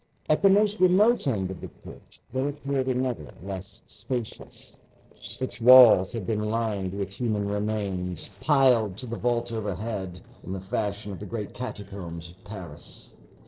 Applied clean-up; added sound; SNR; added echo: neural separator model SepFormer DNS4.